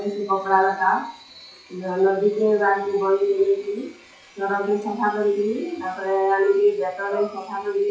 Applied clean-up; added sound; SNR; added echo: classical method WPE with log-MMSE.